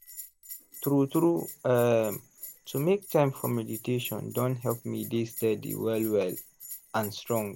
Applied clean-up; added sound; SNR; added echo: none; Bell; 16 dB; none.